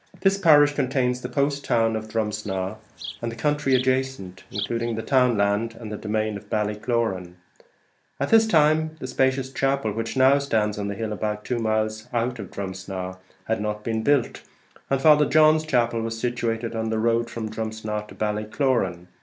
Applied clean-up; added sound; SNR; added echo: none; Insect; 16 dB; none.